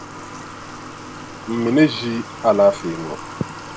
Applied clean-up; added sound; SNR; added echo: none; Water tap, faucet / Water; 13 dB; none.